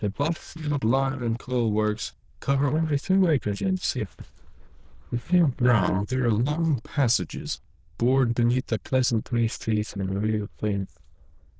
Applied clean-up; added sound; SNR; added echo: neural diffusion model UNIVERSE++.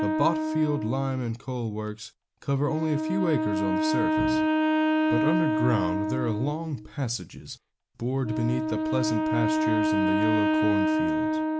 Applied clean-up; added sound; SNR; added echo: none; Wind instrument, woodwind instrument; -3 dB; none.